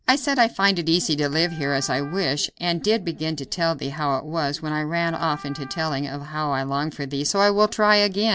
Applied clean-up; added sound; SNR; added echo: none; Wind instrument, woodwind instrument; 20 dB; none.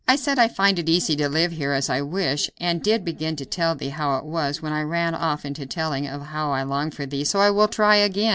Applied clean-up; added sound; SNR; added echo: none; none; none; none.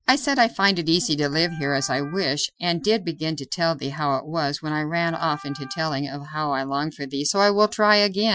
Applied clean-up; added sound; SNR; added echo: classical method Wiener filter.